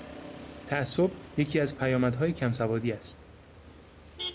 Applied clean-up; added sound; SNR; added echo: none; Motor vehicle (road); 14 dB; none.